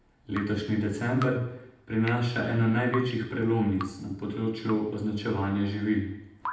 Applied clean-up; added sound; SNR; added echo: none; Drip; 15 dB; reverberation time 0.8 s.